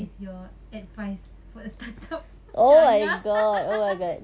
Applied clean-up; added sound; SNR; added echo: none; none; none; none.